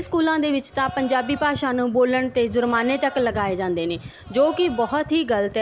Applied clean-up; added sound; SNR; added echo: none; Livestock, farm animals, working animals; 19 dB; none.